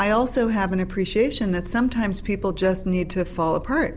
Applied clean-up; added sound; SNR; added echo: none; none; none; none.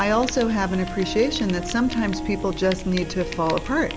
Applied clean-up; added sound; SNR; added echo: none; Harp + Fire; 10 dB; none.